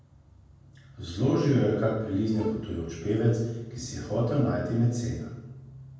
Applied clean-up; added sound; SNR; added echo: none; Bowed string instrument; 12 dB; reverberation time 1.2 s.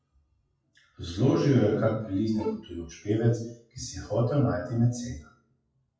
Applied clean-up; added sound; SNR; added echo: classical method WPE with log-MMSE.